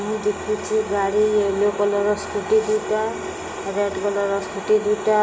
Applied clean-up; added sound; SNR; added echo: none; none; none; reverberation time 0.7 s.